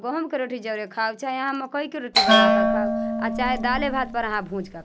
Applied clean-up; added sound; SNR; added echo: none; Bell + Wind instrument, woodwind instrument; -5 dB; none.